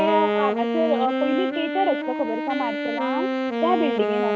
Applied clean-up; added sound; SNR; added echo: none; Wind instrument, woodwind instrument; -1 dB; none.